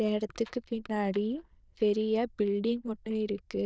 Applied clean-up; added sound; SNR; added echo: neural diffusion model UNIVERSE++.